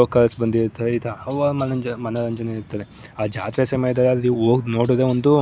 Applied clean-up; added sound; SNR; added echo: none; none; none; none.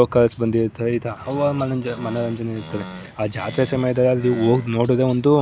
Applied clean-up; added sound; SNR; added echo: none; Animal; 17 dB; none.